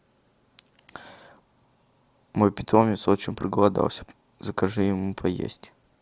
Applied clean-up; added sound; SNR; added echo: none; none; none; none.